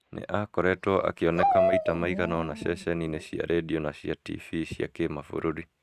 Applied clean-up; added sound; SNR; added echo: neural mask model RNNoise.